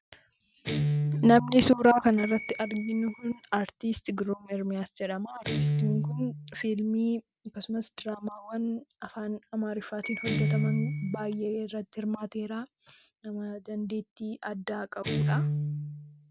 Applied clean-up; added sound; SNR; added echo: none; Bell + Guitar; 4 dB; none.